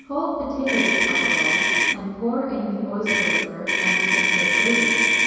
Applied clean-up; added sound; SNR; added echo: none; Motor vehicle (road); -5 dB; reverberation time 2.2 s.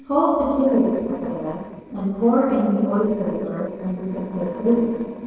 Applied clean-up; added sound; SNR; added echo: neural separator model SepFormer DNS4.